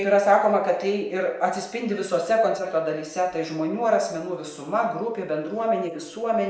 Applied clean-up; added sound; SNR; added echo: neural mask model Resemble Enhance denoiser.